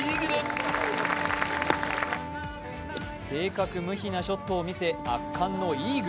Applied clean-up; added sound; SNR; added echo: none; Wind instrument, woodwind instrument; 7 dB; none.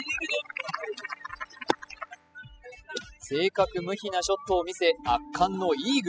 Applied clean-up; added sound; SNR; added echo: classical method spectral subtraction.